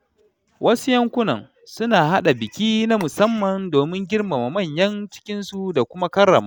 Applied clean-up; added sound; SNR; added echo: none; Telephone; 18 dB; none.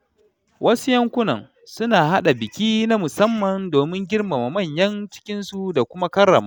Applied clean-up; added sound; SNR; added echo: none; none; none; none.